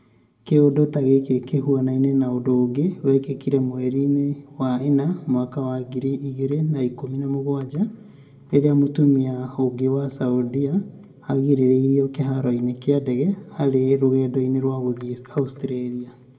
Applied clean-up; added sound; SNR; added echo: none; none; none; reverberation time 1.8 s.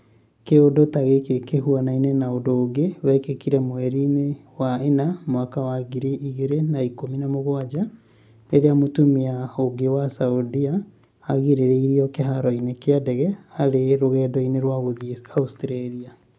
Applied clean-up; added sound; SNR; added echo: none; none; none; none.